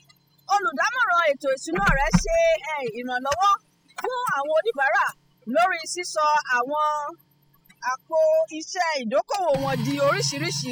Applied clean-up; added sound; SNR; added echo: classical method spectral subtraction.